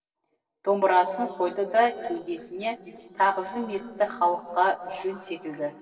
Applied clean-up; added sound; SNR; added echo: neural separator model SepFormer DNS4.